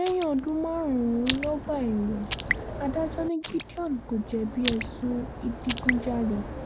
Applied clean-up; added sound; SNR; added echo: none; Raindrop; 5 dB; none.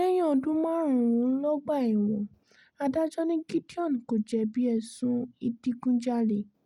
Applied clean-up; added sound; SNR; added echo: none; none; none; none.